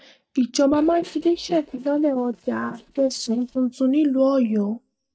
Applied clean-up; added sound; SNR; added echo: neural mask model DeepFilterNet 3.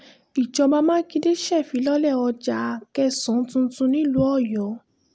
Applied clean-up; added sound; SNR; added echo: none; none; none; none.